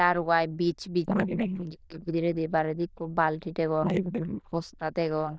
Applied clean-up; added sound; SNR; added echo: neural diffusion model UNIVERSE++.